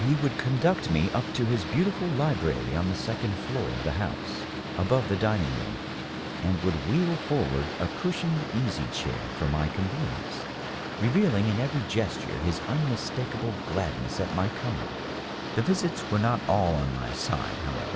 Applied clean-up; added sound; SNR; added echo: none; Boat, Water vehicle; 6 dB; none.